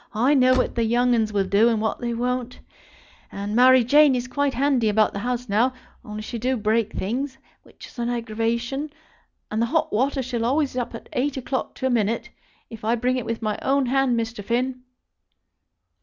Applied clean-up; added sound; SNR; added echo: none; Slam; 12 dB; none.